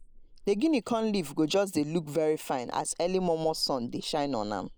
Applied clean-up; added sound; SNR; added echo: neural mask model Resemble Enhance denoiser.